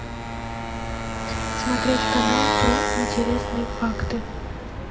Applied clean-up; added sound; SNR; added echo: none; Motorcycle; -2 dB; reverberation time 0.2 s.